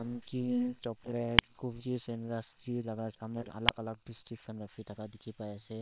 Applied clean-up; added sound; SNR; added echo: neural separator model SepFormer WHAM!.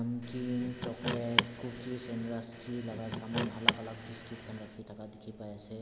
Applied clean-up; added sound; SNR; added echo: none; Car; -2 dB; none.